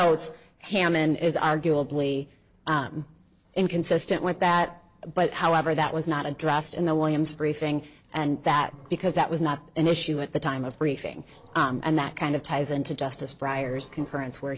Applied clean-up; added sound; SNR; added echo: neural separator model SepFormer DNS4.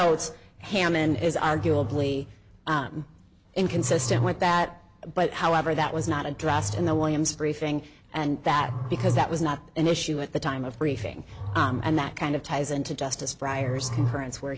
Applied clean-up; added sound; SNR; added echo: none; Growling; 8 dB; none.